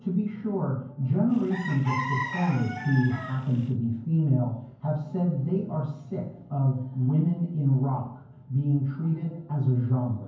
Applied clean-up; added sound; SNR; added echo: none; Chicken, rooster; 9 dB; reverberation time 0.9 s.